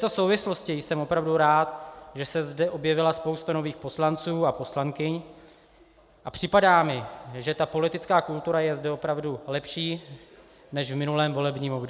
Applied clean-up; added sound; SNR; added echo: none; none; none; none.